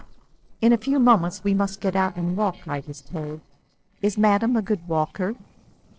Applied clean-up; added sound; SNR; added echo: neural separator model SepFormer DNS4.